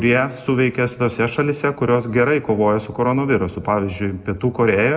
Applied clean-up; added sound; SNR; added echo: none; none; none; reverberation time 0.9 s.